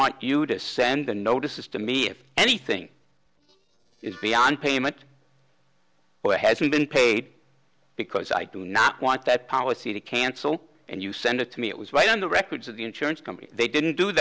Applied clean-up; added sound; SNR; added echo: neural separator model SepFormer DNS4.